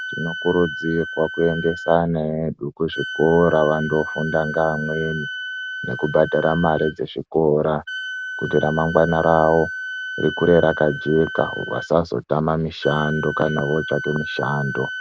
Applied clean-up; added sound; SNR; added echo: none; Wind instrument, woodwind instrument; 10 dB; none.